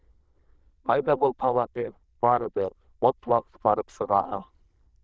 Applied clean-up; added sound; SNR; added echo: neural diffusion model UNIVERSE++.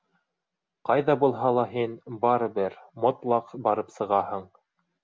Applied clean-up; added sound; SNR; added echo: none; none; none; none.